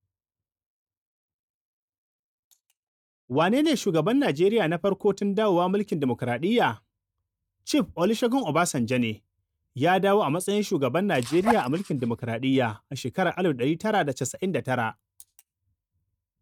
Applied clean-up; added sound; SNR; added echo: neural mask model RNNoise.